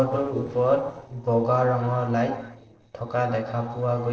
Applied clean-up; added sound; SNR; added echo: neural separator model SepFormer DNS4.